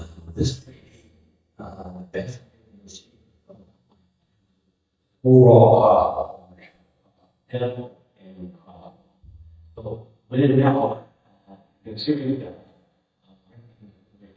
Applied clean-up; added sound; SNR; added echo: neural mask model DeepFilterNet 3.